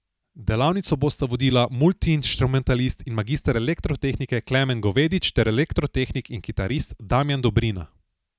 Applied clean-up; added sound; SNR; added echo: none; none; none; none.